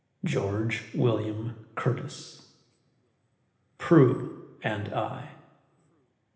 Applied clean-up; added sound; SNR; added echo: none; none; none; reverberation time 1.1 s.